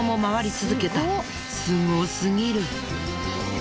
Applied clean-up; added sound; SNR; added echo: none; Wind instrument, woodwind instrument; 14 dB; none.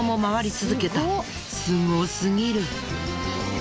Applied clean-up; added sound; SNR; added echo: none; none; none; none.